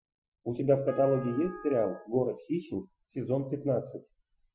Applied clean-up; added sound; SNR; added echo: classical method Wiener filter.